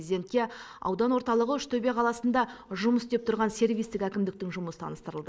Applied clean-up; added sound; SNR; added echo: none; none; none; none.